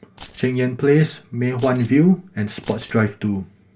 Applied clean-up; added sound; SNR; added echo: none; Keys jangling; 15 dB; reverberation time 0.2 s.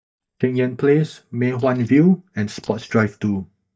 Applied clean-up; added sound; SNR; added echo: neural mask model DeepFilterNet 3.